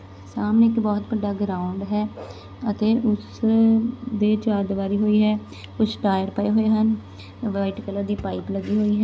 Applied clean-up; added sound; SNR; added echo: none; none; none; none.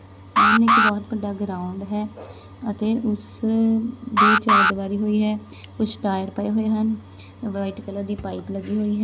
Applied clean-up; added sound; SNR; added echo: none; Alarm; -3 dB; none.